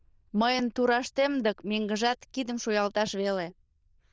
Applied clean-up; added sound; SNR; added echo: neural diffusion model UNIVERSE++.